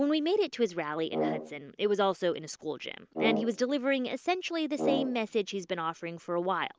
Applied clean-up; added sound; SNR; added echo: none; Brass instrument; 5 dB; none.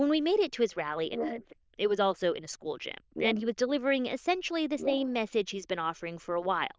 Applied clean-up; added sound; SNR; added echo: neural diffusion model UNIVERSE++.